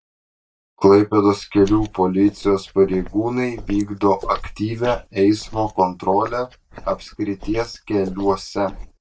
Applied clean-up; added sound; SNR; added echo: neural mask model DeepFilterNet 3.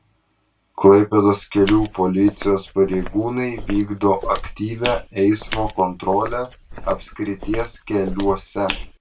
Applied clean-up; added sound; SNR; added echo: none; Walk, footsteps; 11 dB; reverberation time 0.2 s.